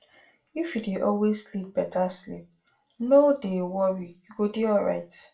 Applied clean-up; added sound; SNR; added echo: none; none; none; reverberation time 0.2 s.